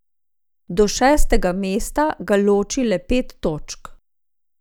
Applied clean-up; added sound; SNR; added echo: none; none; none; none.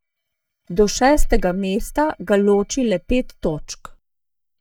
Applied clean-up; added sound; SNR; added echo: neural mask model DeepFilterNet 3.